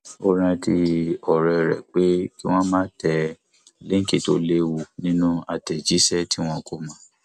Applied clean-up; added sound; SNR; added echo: none; none; none; none.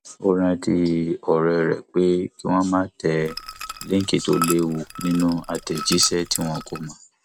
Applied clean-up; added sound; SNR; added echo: none; Liquid; 11 dB; none.